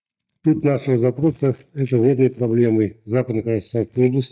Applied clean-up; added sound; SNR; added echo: neural mask model DeepFilterNet 3.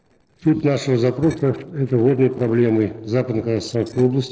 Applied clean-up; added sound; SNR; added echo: neural separator model SepFormer DNS4.